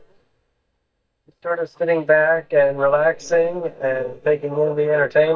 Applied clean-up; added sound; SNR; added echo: neural mask model DeepFilterNet 3.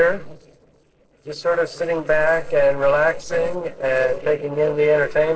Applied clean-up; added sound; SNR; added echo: neural separator model SepFormer DNS4.